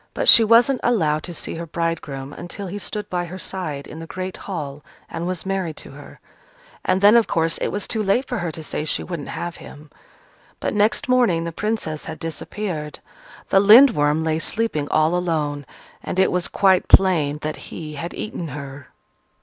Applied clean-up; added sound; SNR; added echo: none; none; none; none.